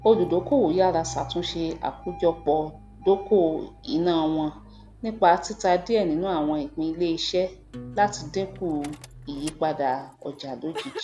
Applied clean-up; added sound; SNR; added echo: none; Acoustic guitar + Engine starting; 17 dB; none.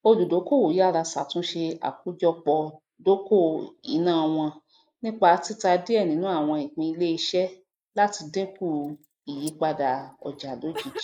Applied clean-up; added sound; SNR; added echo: neural mask model Resemble Enhance denoiser.